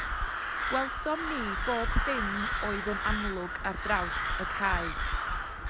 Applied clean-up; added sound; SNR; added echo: none; Crow; 1 dB; none.